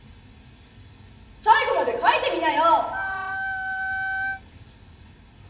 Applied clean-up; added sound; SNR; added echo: none; Wind instrument, woodwind instrument; 4 dB; reverberation time 0.8 s.